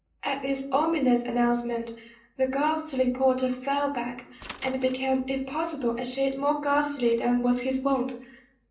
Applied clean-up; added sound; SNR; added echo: neural separator model SepFormer DNS4.